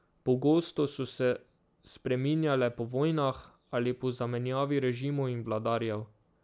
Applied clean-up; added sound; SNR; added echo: none; none; none; none.